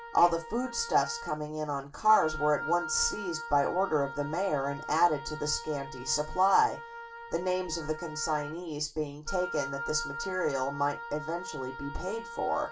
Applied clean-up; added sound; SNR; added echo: none; Wind instrument, woodwind instrument; 11 dB; reverberation time 0.2 s.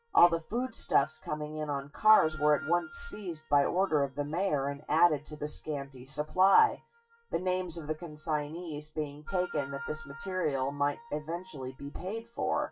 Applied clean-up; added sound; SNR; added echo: classical method WPE with log-MMSE.